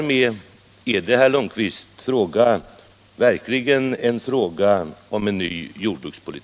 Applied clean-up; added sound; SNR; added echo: none; none; none; none.